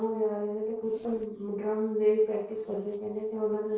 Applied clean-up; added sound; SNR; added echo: neural separator model SepFormer DNS4.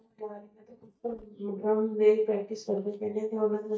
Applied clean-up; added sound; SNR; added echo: neural mask model DeepFilterNet 3.